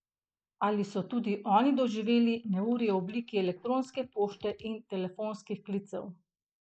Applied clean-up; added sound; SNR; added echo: neural mask model Resemble Enhance denoiser.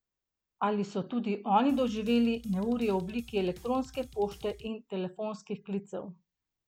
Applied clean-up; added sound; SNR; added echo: none; Drum kit; 19 dB; none.